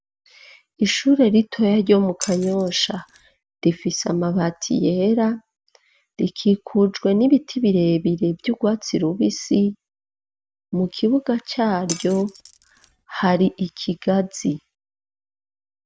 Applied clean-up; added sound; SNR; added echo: none; Glass; 15 dB; none.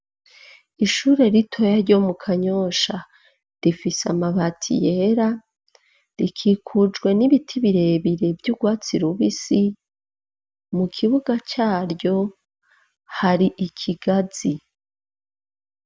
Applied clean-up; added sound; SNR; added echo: none; none; none; none.